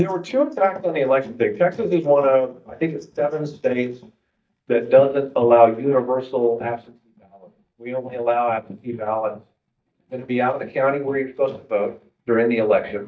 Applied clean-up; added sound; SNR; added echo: neural mask model DeepFilterNet 3.